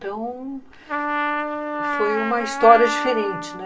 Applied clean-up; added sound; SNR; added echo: none; Trumpet; 4 dB; reverberation time 0.2 s.